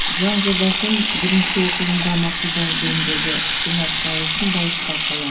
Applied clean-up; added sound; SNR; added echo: none; Sink (filling or washing) / Water tap, faucet; -1 dB; reverberation time 0.4 s.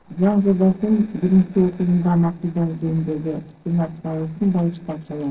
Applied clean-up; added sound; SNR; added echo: neural separator model SepFormer DNS4.